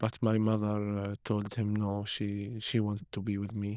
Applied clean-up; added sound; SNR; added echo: neural diffusion model UNIVERSE++.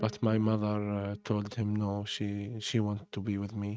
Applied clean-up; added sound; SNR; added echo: neural mask model RNNoise.